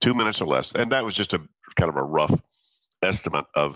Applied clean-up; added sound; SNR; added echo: none; none; none; none.